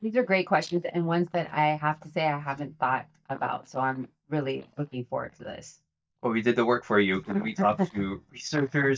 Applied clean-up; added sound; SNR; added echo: neural mask model DeepFilterNet 3.